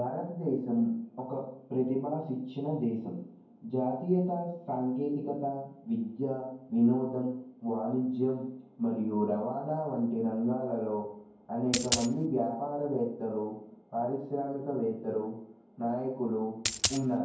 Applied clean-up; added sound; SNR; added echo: none; Coin (dropping); 0 dB; reverberation time 0.9 s.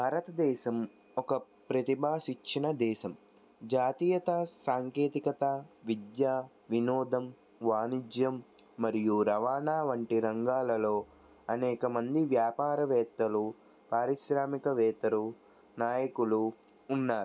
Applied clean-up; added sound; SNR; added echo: none; none; none; none.